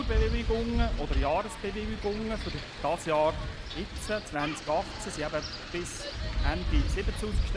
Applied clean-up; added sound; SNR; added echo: none; Wind; -1 dB; none.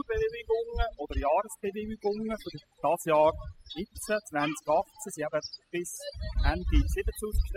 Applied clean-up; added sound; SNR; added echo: classical method spectral subtraction.